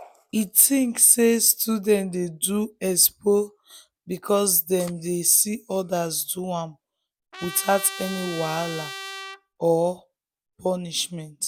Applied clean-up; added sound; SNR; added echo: none; Trumpet; 12 dB; none.